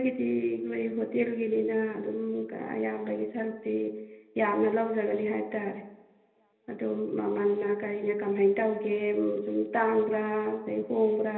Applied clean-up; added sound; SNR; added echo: none; none; none; reverberation time 1.4 s.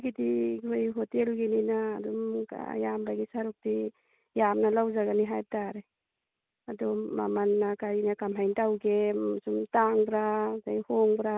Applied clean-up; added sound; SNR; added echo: none; none; none; none.